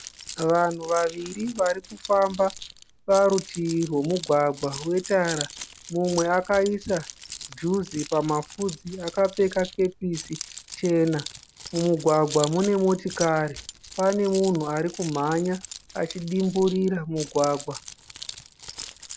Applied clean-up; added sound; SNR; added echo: none; Keys jangling; 15 dB; none.